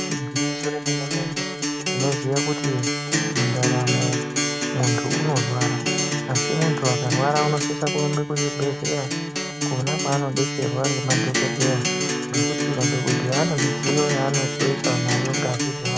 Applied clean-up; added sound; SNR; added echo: none; Acoustic guitar; -1 dB; none.